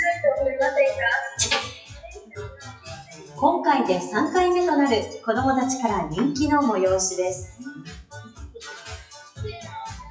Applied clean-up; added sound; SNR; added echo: classical method WPE with log-MMSE.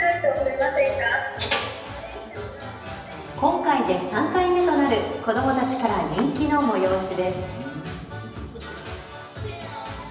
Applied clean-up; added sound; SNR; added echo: none; Clapping; 20 dB; reverberation time 1.0 s.